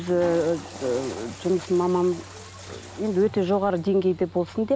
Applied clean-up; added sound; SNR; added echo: none; Toilet flush / Water + Mechanical fan; 16 dB; none.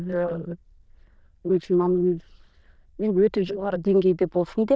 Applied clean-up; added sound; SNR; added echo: neural diffusion model UNIVERSE++.